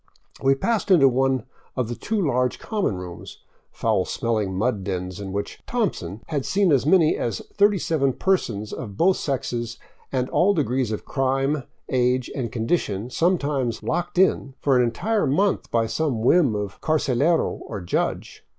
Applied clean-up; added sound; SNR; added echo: none; none; none; none.